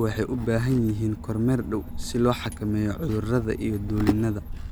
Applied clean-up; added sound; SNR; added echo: none; Engine / Boat, Water vehicle; 10 dB; none.